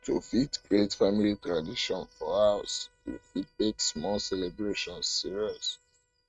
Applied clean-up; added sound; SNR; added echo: neural mask model RNNoise.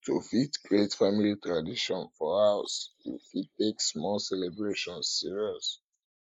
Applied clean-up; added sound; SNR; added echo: neural mask model Resemble Enhance denoiser.